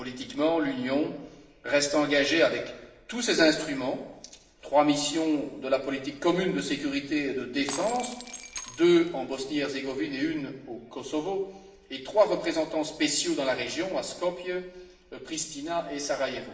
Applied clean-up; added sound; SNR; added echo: none; Shatter; 14 dB; reverberation time 0.9 s.